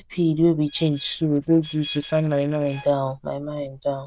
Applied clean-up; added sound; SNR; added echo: neural diffusion model UNIVERSE++.